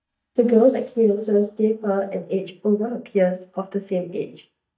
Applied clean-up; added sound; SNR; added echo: neural mask model DeepFilterNet 3.